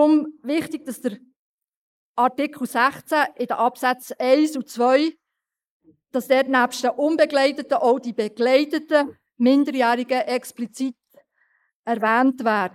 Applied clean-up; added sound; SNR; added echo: neural mask model Resemble Enhance denoiser.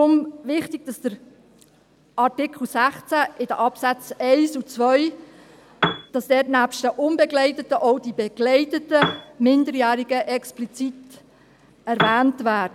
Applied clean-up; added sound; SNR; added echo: none; Piano; 1 dB; none.